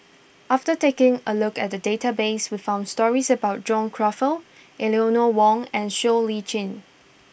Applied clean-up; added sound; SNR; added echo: none; none; none; none.